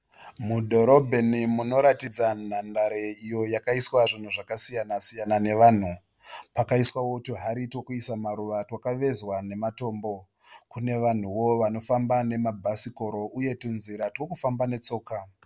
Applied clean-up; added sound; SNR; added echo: none; none; none; none.